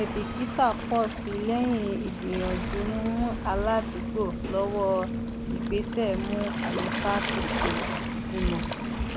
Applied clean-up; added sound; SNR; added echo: none; Waves, surf; 1 dB; none.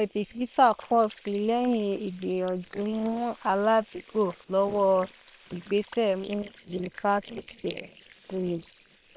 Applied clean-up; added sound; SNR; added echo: neural separator model SepFormer WHAM!.